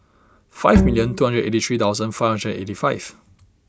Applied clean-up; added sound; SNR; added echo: none; Bowed string instrument; 1 dB; none.